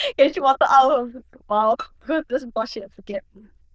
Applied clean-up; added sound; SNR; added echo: neural diffusion model UNIVERSE++.